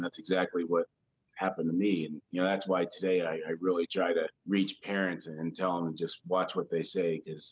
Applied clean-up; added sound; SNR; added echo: none; none; none; none.